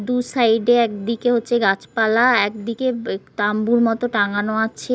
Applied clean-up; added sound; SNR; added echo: none; none; none; none.